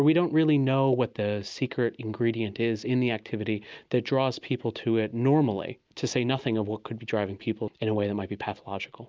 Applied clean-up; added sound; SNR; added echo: neural mask model Resemble Enhance denoiser.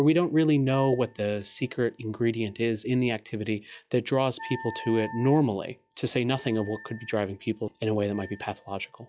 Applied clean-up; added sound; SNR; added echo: classical method log-MMSE.